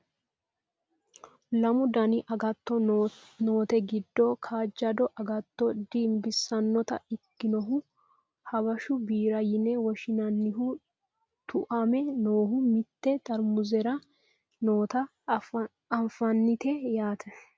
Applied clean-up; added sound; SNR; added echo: none; none; none; none.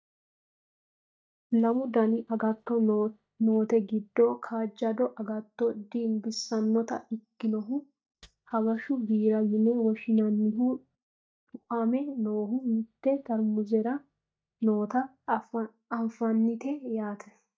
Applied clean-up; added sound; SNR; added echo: neural mask model DeepFilterNet 3.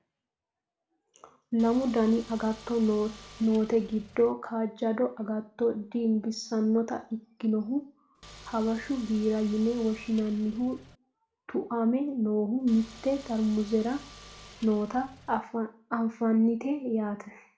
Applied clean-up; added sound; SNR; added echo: none; Car; 20 dB; reverberation time 0.4 s.